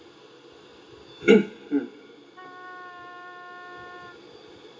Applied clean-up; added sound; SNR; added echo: none; Wind instrument, woodwind instrument; 15 dB; reverberation time 0.2 s.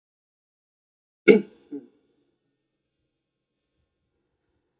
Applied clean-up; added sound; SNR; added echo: neural mask model DeepFilterNet 3.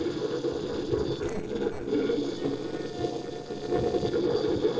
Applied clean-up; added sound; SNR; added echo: neural separator model SepFormer DNS4.